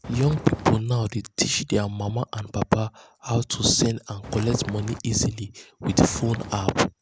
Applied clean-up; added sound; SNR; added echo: none; Walk, footsteps; 10 dB; none.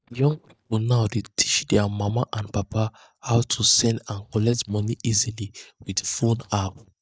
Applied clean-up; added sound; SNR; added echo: neural mask model DeepFilterNet 3.